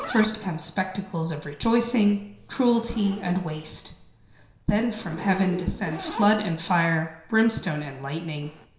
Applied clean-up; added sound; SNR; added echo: none; Zipper (clothing); 15 dB; reverberation time 0.7 s.